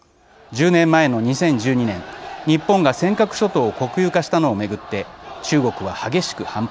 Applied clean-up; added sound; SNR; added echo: none; none; none; none.